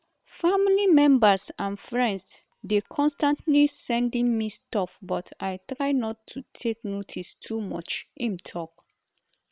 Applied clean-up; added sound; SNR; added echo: neural separator model SepFormer WHAM!.